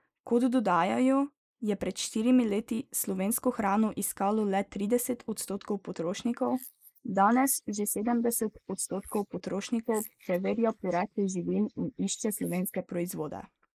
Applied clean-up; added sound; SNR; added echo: neural mask model Resemble Enhance denoiser.